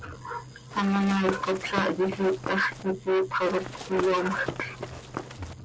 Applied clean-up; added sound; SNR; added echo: none; Run; 10 dB; none.